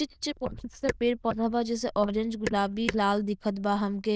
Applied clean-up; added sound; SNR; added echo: neural diffusion model UNIVERSE++.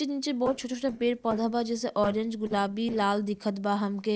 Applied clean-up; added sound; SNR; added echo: neural separator model SepFormer DNS4.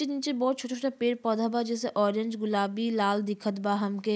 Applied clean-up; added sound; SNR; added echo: none; none; none; none.